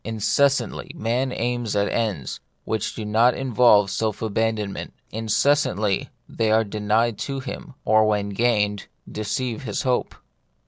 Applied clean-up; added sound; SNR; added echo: none; none; none; none.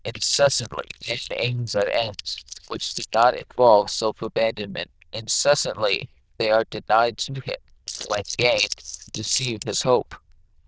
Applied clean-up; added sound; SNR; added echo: neural diffusion model UNIVERSE++.